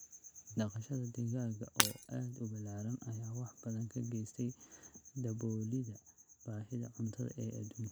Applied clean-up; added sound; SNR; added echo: none; Shatter; -1 dB; none.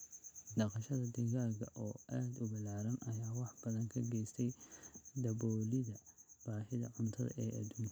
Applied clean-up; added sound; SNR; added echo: none; none; none; none.